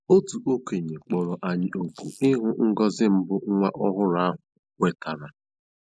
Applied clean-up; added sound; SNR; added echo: neural mask model Resemble Enhance denoiser.